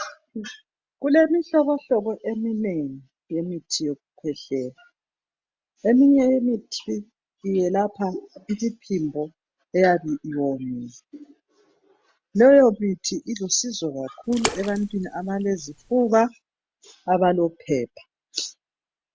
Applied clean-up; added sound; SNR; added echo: none; Splash, splatter; 11 dB; none.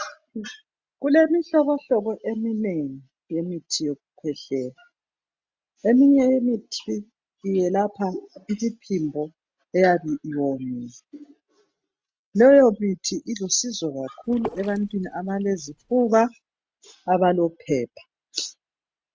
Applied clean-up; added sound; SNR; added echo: neural mask model RNNoise.